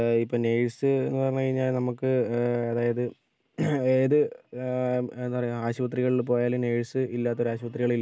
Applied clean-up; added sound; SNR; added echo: none; none; none; none.